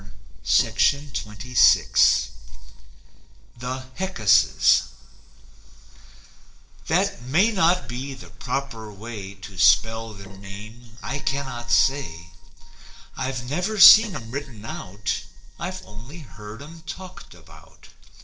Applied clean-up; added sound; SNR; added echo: neural separator model SepFormer DNS4.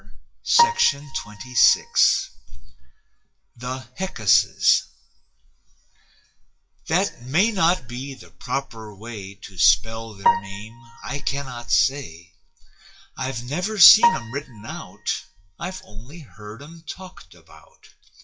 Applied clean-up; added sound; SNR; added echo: classical method WPE with log-MMSE.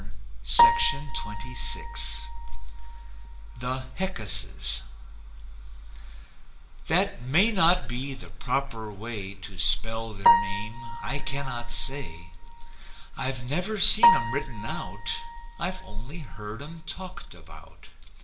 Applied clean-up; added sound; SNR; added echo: none; Piano; 4 dB; reverberation time 0.8 s.